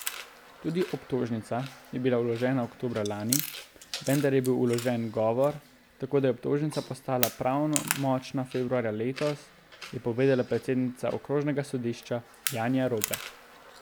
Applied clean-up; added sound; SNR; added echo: none; Chewing, mastication; 11 dB; none.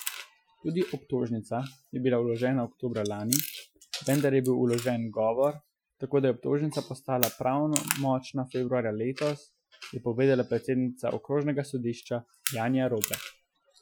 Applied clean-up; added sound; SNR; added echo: classical method Wiener filter.